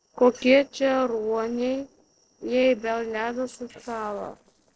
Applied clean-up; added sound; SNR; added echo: neural separator model SepFormer DNS4.